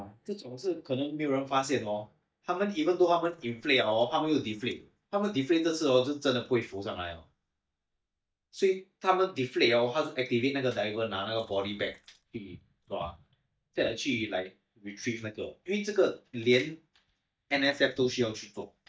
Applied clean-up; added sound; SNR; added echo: neural mask model DeepFilterNet 3.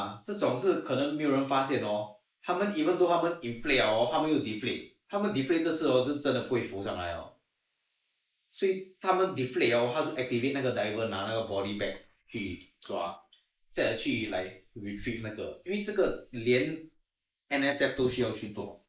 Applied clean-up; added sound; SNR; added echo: neural mask model Resemble Enhance denoiser.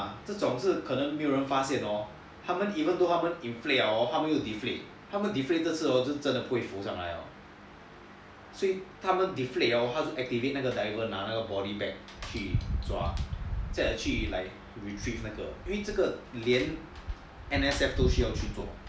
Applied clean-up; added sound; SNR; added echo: none; none; none; none.